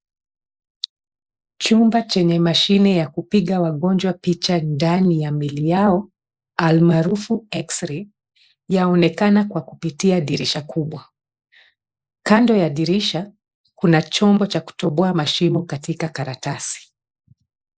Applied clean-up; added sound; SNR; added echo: neural mask model Resemble Enhance denoiser.